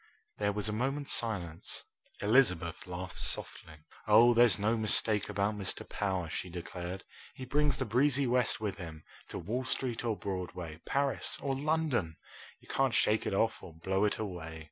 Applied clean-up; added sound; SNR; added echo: none; none; none; none.